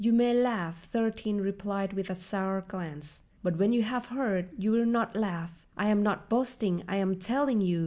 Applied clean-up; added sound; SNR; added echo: none; none; none; none.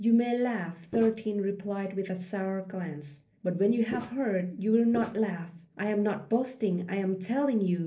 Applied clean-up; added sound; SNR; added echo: neural separator model SepFormer DNS4.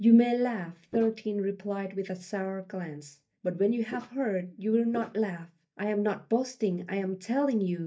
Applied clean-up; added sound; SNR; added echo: neural mask model DeepFilterNet 3.